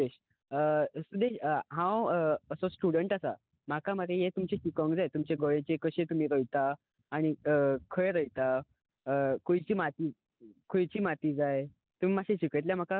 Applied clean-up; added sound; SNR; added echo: none; none; none; none.